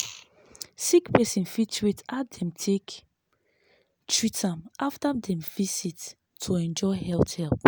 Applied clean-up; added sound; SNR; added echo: none; none; none; none.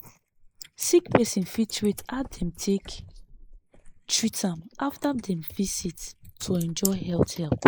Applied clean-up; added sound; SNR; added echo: neural mask model Resemble Enhance denoiser.